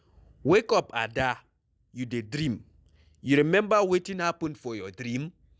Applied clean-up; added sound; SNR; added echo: none; none; none; none.